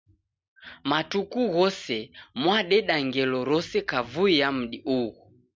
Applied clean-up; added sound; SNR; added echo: none; none; none; none.